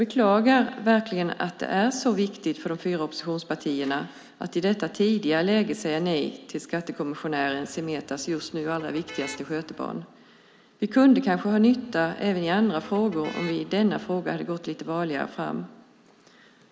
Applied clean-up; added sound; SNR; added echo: none; Motor vehicle (road); 19 dB; none.